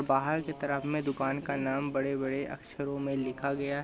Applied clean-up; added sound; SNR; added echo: none; none; none; none.